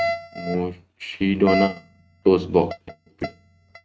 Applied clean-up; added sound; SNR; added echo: neural mask model RNNoise.